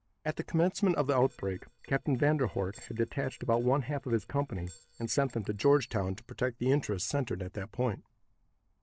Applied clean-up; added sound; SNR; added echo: neural separator model SepFormer DNS4.